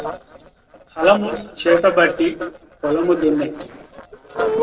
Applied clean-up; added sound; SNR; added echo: neural separator model SepFormer DNS4.